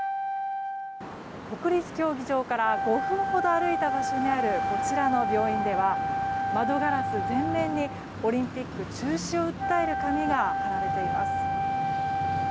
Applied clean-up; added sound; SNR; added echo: none; Wind instrument, woodwind instrument; 1 dB; none.